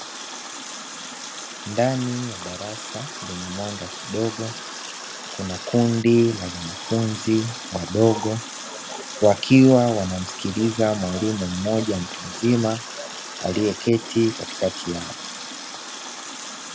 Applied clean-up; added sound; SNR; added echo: none; Water tap, faucet; 11 dB; none.